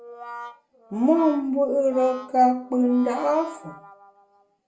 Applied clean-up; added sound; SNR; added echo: none; Brass instrument; 18 dB; reverberation time 0.3 s.